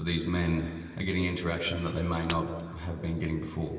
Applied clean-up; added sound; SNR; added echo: none; Shatter; 14 dB; reverberation time 2.5 s.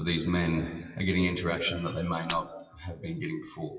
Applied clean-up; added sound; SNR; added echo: classical method WPE with log-MMSE.